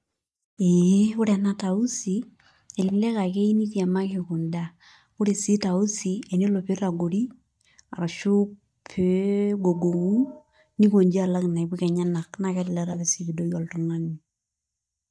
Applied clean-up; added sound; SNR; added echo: neural mask model DeepFilterNet 3.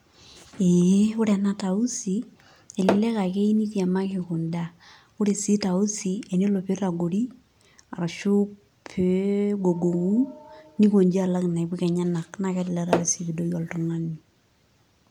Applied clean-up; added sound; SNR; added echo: none; Tap / Hammer; 6 dB; none.